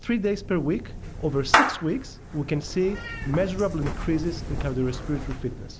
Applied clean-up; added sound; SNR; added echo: none; Meow / Clapping; 2 dB; none.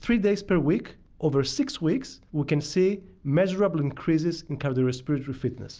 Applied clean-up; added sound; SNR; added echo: none; none; none; none.